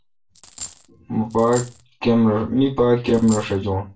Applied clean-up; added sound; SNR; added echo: none; Coin (dropping); 17 dB; reverberation time 0.2 s.